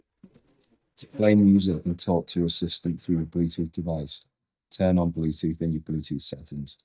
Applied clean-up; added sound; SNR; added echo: neural mask model DeepFilterNet 3.